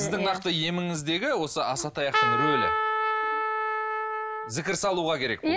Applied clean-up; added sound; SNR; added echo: none; Trumpet; -1 dB; none.